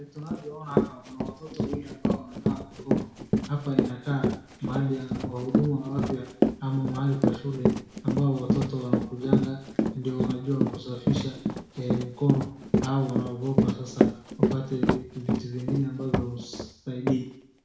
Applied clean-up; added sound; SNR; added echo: none; Run; -3 dB; reverberation time 0.6 s.